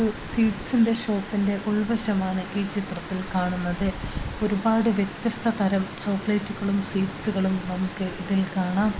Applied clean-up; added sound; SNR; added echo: none; none; none; none.